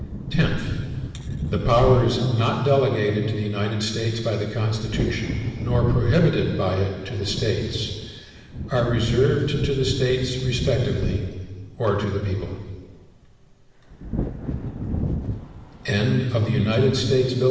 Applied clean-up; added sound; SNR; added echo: none; Thunder / Wind; 8 dB; reverberation time 1.7 s.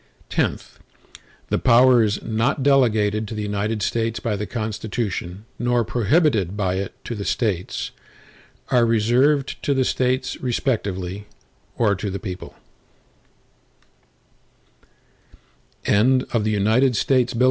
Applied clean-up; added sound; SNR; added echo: none; none; none; none.